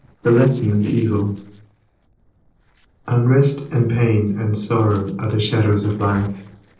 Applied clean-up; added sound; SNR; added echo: neural separator model SepFormer DNS4.